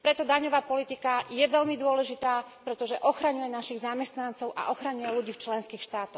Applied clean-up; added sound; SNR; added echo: none; none; none; none.